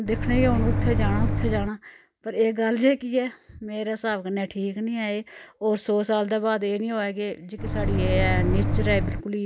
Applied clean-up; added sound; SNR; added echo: none; Microwave oven; -3 dB; none.